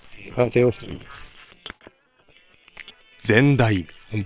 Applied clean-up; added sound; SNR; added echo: neural separator model SepFormer WHAM!.